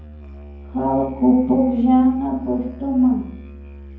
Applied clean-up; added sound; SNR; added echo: none; Musical instrument; 17 dB; reverberation time 0.9 s.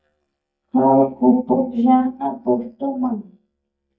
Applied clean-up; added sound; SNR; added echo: neural mask model DeepFilterNet 3.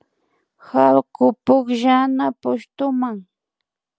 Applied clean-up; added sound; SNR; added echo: none; none; none; none.